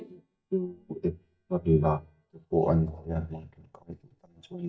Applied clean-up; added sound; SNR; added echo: neural mask model DeepFilterNet 3.